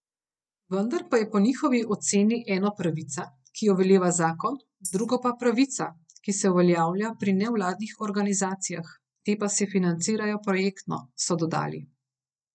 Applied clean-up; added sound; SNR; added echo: neural mask model DeepFilterNet 3.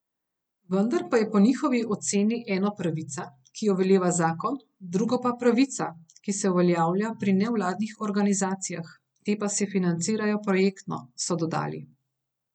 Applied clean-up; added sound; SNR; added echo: none; none; none; none.